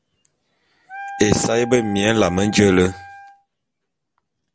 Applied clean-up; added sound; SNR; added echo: none; Wind instrument, woodwind instrument; 14 dB; none.